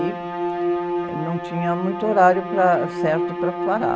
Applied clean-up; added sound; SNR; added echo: none; Bowed string instrument; 3 dB; none.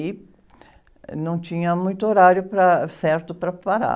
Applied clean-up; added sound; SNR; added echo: none; none; none; none.